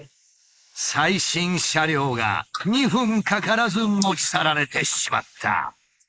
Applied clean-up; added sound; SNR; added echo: neural mask model Resemble Enhance denoiser.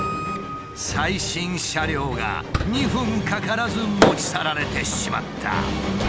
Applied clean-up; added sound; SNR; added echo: none; Fireworks; 5 dB; none.